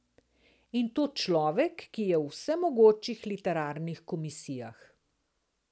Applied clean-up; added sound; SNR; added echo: none; none; none; none.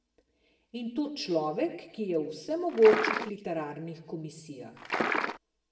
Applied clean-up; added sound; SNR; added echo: none; Liquid; 0 dB; reverberation time 0.7 s.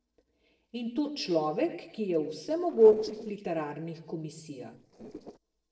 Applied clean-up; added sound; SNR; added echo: neural separator model SepFormer DNS4.